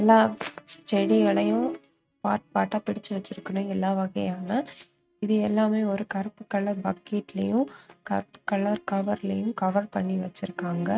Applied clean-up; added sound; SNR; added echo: neural mask model RNNoise.